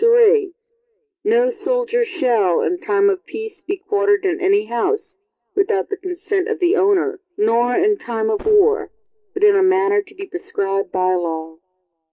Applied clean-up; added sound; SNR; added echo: neural separator model SepFormer DNS4.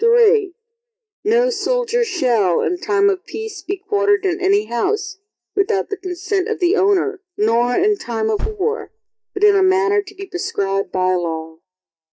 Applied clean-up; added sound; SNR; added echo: neural mask model DeepFilterNet 3.